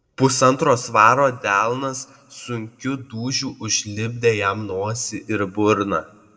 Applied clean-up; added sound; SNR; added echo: none; none; none; reverberation time 1.5 s.